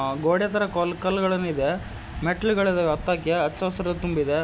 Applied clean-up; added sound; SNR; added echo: none; none; none; none.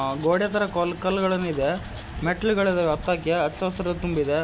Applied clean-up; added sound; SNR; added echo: none; Domestic sounds, home sounds; 20 dB; none.